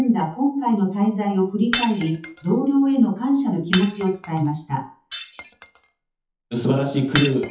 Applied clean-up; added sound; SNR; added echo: classical method WPE with log-MMSE.